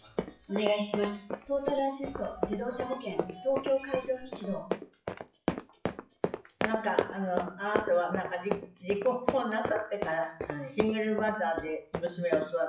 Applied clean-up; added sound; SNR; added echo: classical method WPE with log-MMSE.